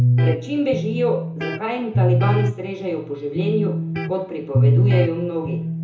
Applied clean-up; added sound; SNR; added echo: none; Electric guitar; -4 dB; reverberation time 0.5 s.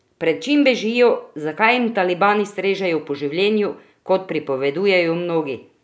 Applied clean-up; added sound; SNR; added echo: none; none; none; none.